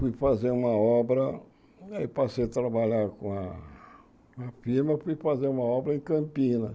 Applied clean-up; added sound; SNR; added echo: none; none; none; none.